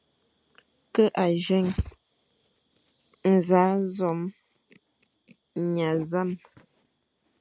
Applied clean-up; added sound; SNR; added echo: none; none; none; none.